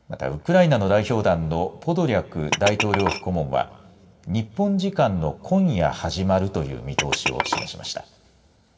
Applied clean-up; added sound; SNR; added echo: none; Glass; 8 dB; reverberation time 1.4 s.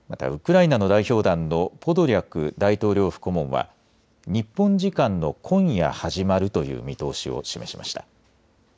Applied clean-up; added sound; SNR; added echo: none; none; none; none.